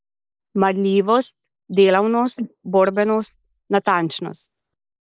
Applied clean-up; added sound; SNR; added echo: neural mask model Resemble Enhance denoiser.